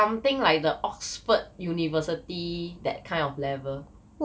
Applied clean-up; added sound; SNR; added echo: none; none; none; none.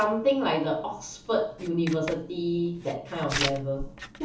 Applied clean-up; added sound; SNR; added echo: none; Writing; 11 dB; reverberation time 0.7 s.